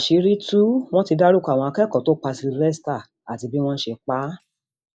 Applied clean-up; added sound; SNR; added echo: neural mask model Resemble Enhance denoiser.